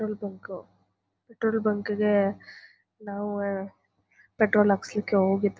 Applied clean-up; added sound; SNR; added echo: none; none; none; none.